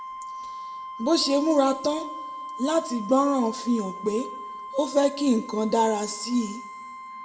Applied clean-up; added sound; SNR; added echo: none; Wind instrument, woodwind instrument; 12 dB; reverberation time 1.1 s.